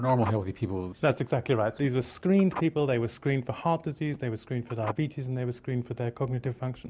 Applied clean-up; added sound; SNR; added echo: none; Telephone; 18 dB; none.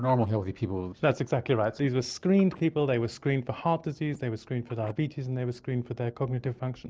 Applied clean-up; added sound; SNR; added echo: neural separator model SepFormer DNS4.